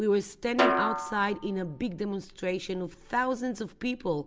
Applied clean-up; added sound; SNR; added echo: none; Snare drum; 1 dB; none.